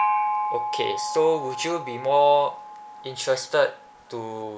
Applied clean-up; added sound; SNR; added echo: none; Gong; 5 dB; none.